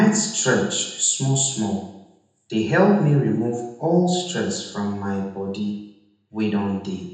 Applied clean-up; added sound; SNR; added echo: none; none; none; reverberation time 0.9 s.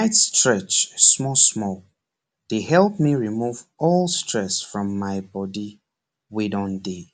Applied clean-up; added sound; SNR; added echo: none; none; none; none.